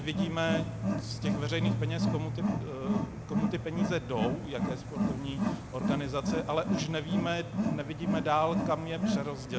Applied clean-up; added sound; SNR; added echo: none; Wild animals; -2 dB; none.